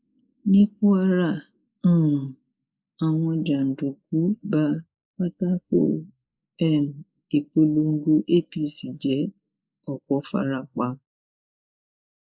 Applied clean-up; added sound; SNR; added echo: neural mask model Resemble Enhance denoiser.